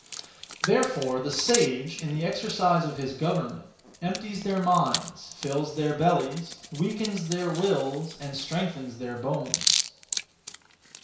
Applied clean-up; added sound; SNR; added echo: none; Hands; 8 dB; reverberation time 0.6 s.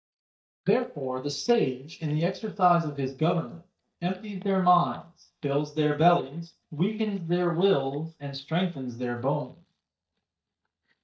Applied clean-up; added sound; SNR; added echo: neural mask model DeepFilterNet 3.